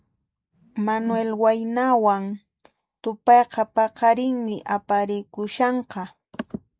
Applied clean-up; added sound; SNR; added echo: none; Whoosh, swoosh, swish; 17 dB; none.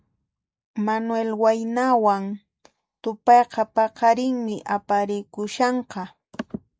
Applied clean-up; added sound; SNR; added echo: none; none; none; none.